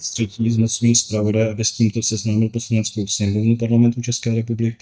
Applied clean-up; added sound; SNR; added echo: neural mask model DeepFilterNet 3.